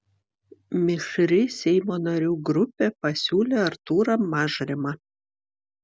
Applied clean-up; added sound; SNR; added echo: none; none; none; none.